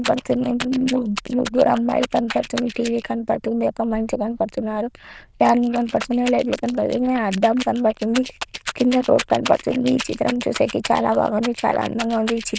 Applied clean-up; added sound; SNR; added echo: neural diffusion model UNIVERSE++.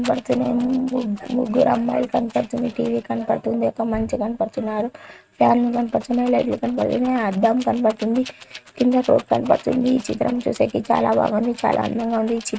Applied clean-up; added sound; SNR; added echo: neural mask model RNNoise.